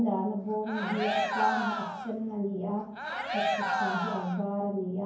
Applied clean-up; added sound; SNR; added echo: none; Cheering; 1 dB; reverberation time 0.9 s.